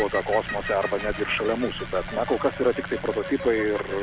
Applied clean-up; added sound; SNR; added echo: none; Bicycle; 9 dB; none.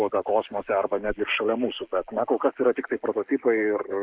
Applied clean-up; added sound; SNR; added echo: neural mask model Resemble Enhance denoiser.